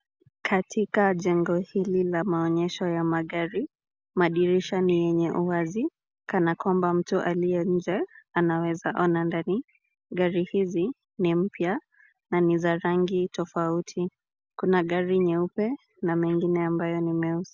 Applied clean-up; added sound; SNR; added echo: none; none; none; none.